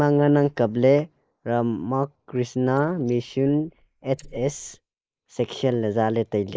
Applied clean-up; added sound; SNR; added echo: neural mask model Resemble Enhance denoiser.